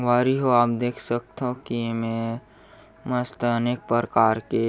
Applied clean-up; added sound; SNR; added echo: none; none; none; none.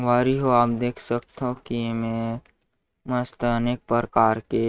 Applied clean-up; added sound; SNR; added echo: neural mask model RNNoise.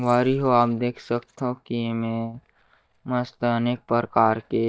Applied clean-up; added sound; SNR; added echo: neural mask model DeepFilterNet 3.